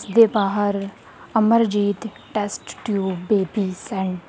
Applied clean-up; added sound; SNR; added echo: none; none; none; none.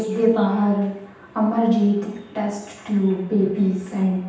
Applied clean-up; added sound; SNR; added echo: none; none; none; reverberation time 0.9 s.